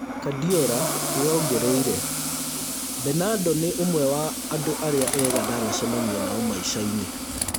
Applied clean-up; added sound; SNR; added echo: none; Tools + Breathing; 2 dB; none.